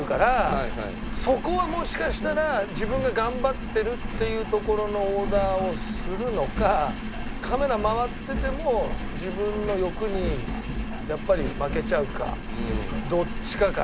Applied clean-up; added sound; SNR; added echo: none; Engine; 3 dB; none.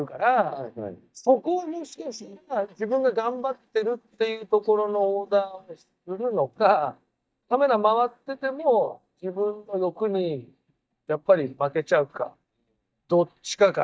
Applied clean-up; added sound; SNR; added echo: neural mask model DeepFilterNet 3.